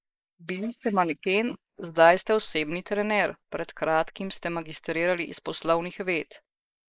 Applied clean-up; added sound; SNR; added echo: neural mask model Resemble Enhance denoiser.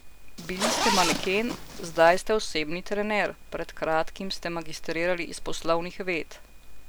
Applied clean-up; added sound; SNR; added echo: none; Zipper (clothing); 2 dB; none.